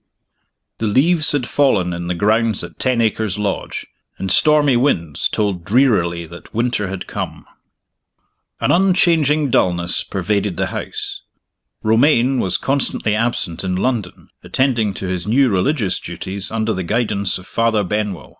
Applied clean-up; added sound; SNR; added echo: none; none; none; none.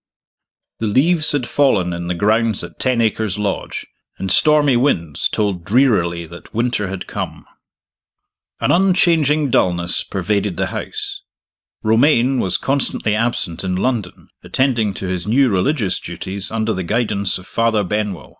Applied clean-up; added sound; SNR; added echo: neural mask model DeepFilterNet 3.